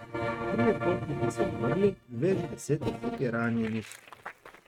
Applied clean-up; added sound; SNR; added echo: neural mask model RNNoise.